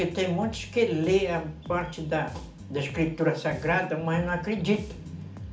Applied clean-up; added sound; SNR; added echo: none; Bass guitar; 14 dB; reverberation time 0.4 s.